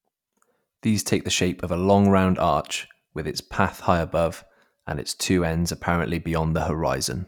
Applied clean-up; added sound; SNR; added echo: none; none; none; none.